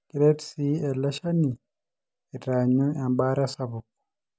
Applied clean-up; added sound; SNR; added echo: none; none; none; none.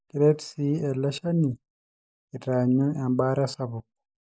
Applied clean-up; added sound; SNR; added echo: neural mask model Resemble Enhance denoiser.